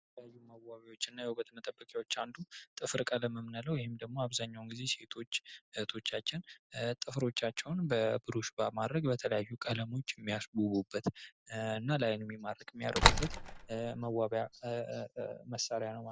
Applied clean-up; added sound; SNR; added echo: none; Slam; -5 dB; none.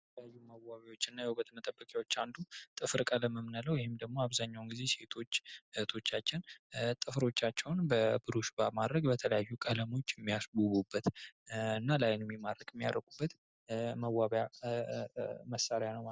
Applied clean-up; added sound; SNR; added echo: none; none; none; none.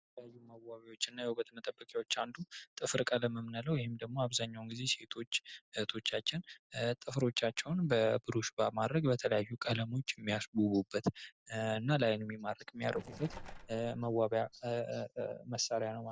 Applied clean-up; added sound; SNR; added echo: neural separator model SepFormer DNS4.